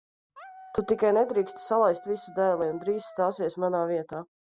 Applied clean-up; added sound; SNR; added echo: none; Dog; 19 dB; none.